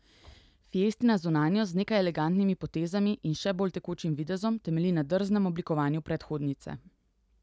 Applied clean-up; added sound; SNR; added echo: none; none; none; none.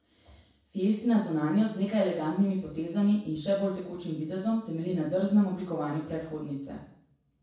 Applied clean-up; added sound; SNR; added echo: none; none; none; reverberation time 0.6 s.